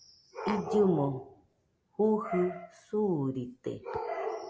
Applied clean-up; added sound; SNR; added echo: none; Tap; 10 dB; none.